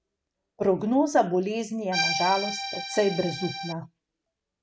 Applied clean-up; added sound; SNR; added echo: none; Accordion; 3 dB; none.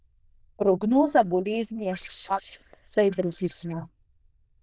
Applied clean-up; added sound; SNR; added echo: neural diffusion model UNIVERSE++.